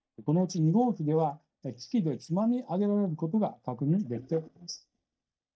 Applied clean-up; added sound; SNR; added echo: neural mask model DeepFilterNet 3.